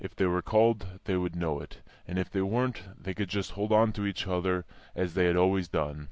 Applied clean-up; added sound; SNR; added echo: none; none; none; none.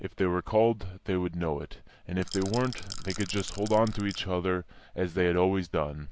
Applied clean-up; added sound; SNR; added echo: none; Rattle / Rattle (instrument); 9 dB; none.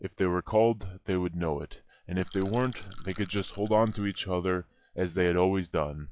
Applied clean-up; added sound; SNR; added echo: classical method log-MMSE.